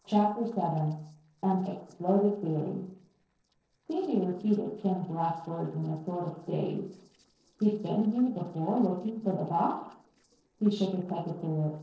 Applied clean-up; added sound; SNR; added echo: neural separator model SepFormer DNS4.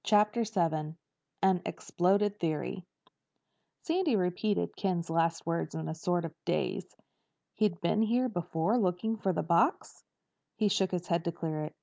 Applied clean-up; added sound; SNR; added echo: none; none; none; none.